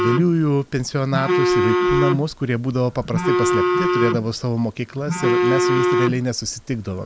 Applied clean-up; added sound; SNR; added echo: none; Telephone; -1 dB; none.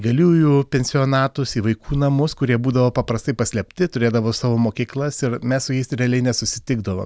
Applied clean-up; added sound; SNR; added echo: none; none; none; none.